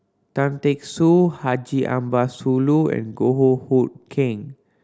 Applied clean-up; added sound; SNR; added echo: none; none; none; none.